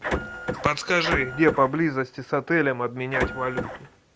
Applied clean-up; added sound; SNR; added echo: none; Printer; 6 dB; none.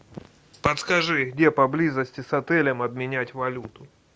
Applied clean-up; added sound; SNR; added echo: none; none; none; none.